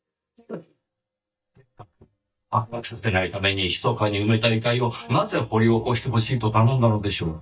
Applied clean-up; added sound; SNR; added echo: neural mask model DeepFilterNet 3.